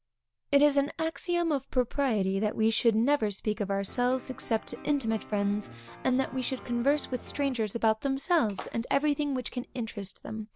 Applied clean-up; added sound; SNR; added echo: none; Splash, splatter + Piano; 19 dB; none.